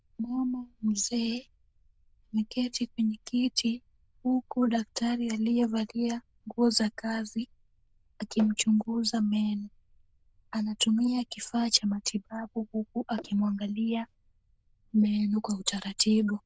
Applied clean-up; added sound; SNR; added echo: neural diffusion model UNIVERSE++.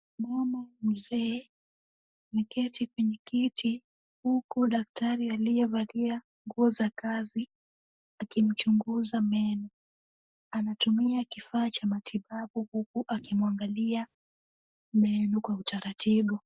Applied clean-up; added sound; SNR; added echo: neural mask model Resemble Enhance denoiser.